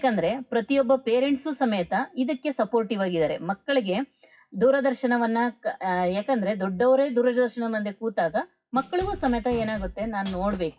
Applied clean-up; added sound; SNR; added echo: classical method WPE with log-MMSE.